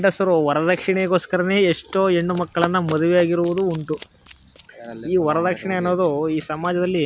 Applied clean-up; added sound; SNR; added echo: none; Run; 16 dB; none.